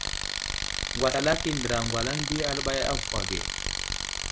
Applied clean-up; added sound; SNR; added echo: none; Tools; 0 dB; none.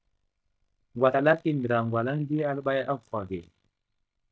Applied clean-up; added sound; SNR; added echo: neural mask model DeepFilterNet 3.